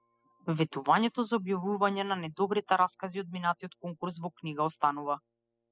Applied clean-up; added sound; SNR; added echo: classical method spectral subtraction.